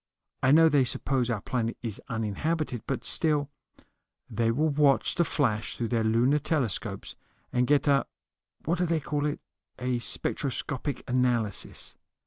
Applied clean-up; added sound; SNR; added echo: none; none; none; none.